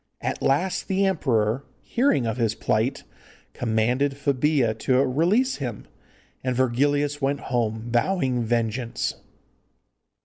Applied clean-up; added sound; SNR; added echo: none; none; none; none.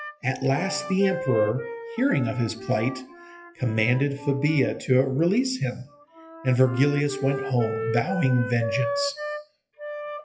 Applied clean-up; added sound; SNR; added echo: classical method WPE with log-MMSE.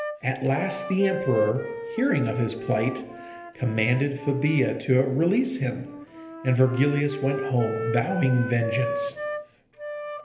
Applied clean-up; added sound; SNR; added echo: none; Wind instrument, woodwind instrument; 9 dB; reverberation time 1.4 s.